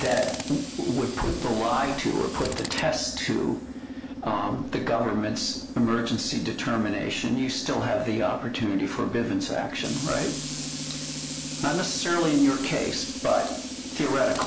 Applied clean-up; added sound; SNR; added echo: none; Tools; 8 dB; reverberation time 1.9 s.